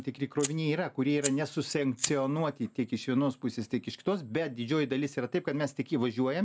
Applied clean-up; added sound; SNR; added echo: none; Fire; 13 dB; none.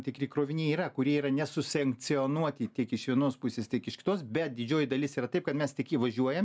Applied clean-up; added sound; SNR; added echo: none; none; none; none.